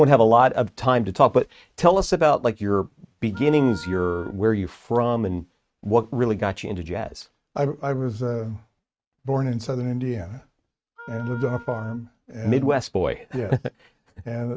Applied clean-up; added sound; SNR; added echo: neural mask model RNNoise.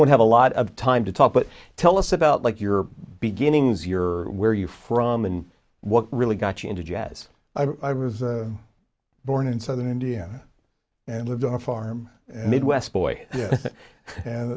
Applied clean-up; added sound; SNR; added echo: none; none; none; none.